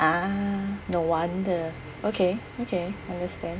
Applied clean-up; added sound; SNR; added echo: none; none; none; none.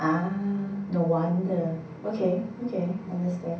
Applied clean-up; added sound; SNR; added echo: none; none; none; reverberation time 0.6 s.